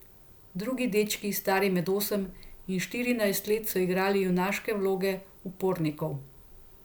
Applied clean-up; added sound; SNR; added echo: none; none; none; none.